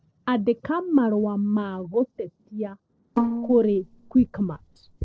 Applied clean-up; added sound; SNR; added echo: neural separator model SepFormer DNS4.